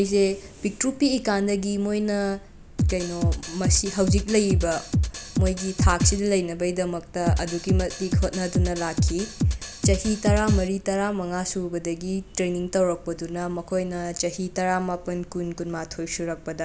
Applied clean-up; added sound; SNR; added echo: none; Drum kit; -1 dB; none.